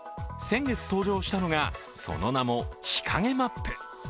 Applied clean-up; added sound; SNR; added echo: none; none; none; none.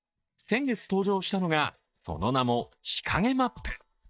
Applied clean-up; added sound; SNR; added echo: neural mask model DeepFilterNet 3.